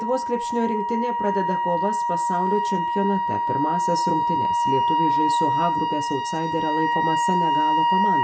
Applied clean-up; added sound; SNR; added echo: none; Wind instrument, woodwind instrument; -4 dB; reverberation time 0.4 s.